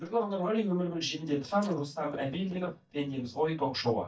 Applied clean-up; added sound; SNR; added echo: neural mask model DeepFilterNet 3.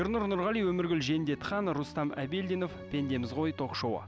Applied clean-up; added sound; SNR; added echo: none; none; none; none.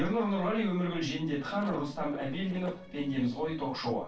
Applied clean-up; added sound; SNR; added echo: neural separator model SepFormer DNS4.